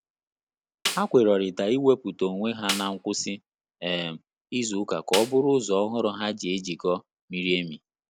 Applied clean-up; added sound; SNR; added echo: none; Snare drum; 10 dB; none.